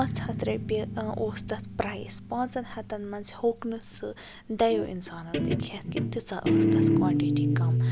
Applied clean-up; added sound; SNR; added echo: none; Guitar; -1 dB; none.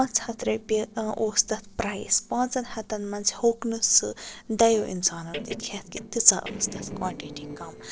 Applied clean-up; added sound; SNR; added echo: neural separator model SepFormer DNS4.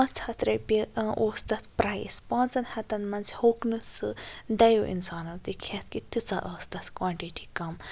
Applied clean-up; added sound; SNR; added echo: none; none; none; none.